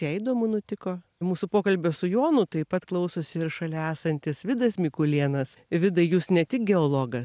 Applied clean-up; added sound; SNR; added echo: none; none; none; none.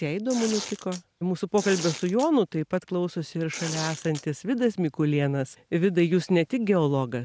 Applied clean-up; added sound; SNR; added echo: none; Tearing; 11 dB; none.